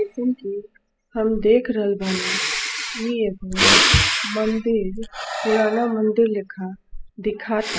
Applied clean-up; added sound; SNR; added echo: classical method spectral subtraction.